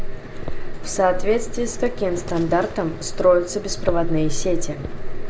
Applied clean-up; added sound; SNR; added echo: none; Livestock, farm animals, working animals; 1 dB; none.